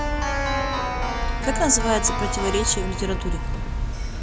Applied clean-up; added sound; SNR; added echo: none; Keyboard (musical); -2 dB; none.